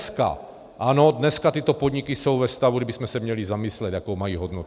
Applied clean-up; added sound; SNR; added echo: none; none; none; none.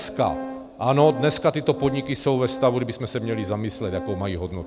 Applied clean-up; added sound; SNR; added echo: none; Organ; 12 dB; none.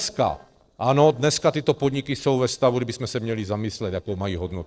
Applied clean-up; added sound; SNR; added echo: neural separator model SepFormer DNS4.